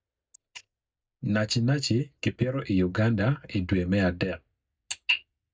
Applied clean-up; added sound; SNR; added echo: neural mask model DeepFilterNet 3.